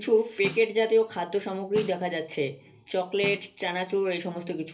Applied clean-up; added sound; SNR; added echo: none; Snare drum; 15 dB; reverberation time 0.3 s.